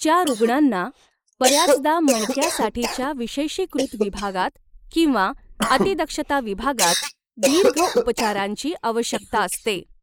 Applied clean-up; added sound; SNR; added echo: neural mask model Resemble Enhance denoiser.